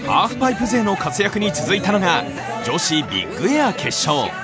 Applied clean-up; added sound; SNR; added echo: none; none; none; none.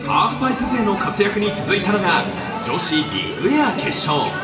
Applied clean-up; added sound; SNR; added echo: none; none; none; reverberation time 2.4 s.